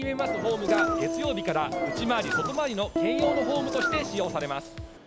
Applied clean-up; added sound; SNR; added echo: none; Piano + Engine; 0 dB; none.